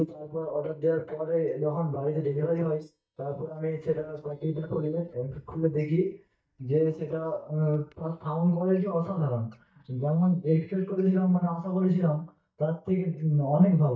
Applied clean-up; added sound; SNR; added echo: neural mask model DeepFilterNet 3.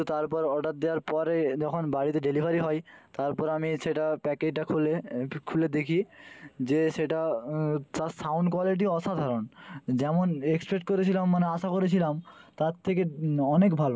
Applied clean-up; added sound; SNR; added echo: none; none; none; none.